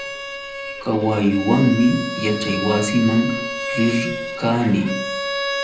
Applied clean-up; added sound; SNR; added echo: none; Bowed string instrument; 7 dB; reverberation time 0.6 s.